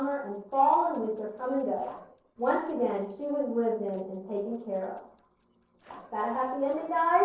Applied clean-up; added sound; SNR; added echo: neural separator model SepFormer DNS4.